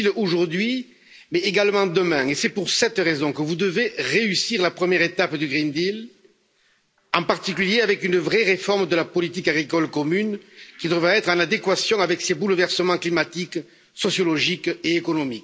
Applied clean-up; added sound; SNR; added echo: none; none; none; none.